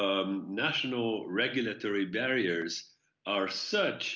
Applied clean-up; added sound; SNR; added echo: none; none; none; none.